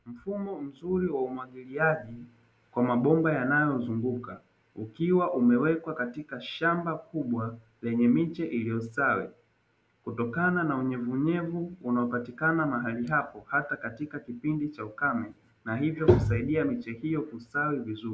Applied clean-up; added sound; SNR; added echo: none; none; none; none.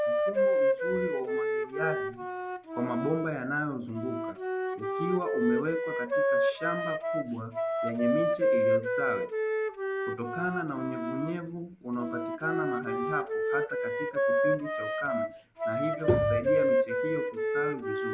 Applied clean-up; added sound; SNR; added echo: none; Wind instrument, woodwind instrument; -4 dB; none.